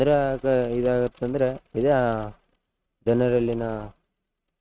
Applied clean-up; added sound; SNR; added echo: neural mask model RNNoise.